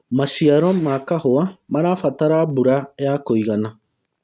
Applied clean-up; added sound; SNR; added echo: neural mask model RNNoise.